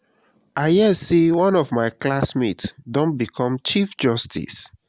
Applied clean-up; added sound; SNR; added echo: none; none; none; none.